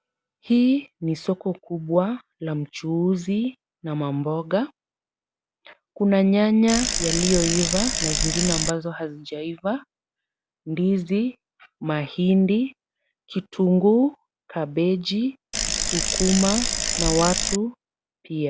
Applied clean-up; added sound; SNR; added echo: none; Bicycle; 0 dB; none.